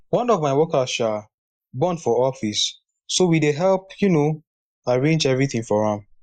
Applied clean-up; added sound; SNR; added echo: neural mask model Resemble Enhance denoiser.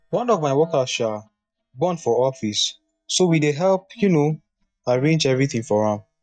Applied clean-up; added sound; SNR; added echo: neural mask model DeepFilterNet 3.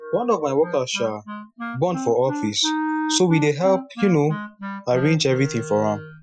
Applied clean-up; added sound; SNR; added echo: classical method Wiener filter.